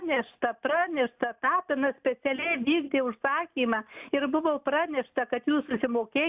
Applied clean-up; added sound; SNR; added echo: none; none; none; none.